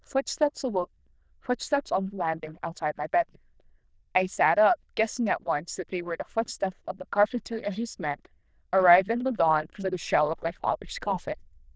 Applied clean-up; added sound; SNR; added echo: neural diffusion model UNIVERSE++.